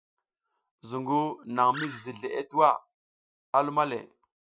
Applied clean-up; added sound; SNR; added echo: classical method Wiener filter.